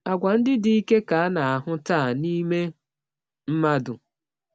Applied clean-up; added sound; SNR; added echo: none; none; none; none.